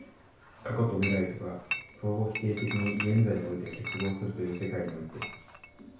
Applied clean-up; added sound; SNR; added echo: none; Chatter / Chink, clink; 9 dB; reverberation time 0.6 s.